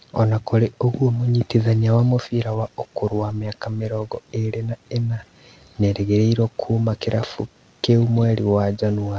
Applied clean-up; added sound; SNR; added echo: none; none; none; none.